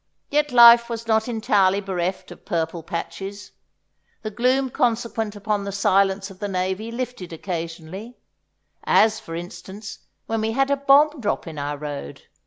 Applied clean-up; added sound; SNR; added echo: none; none; none; none.